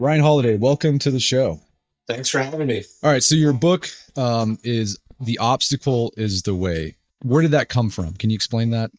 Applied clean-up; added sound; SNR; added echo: neural mask model DeepFilterNet 3.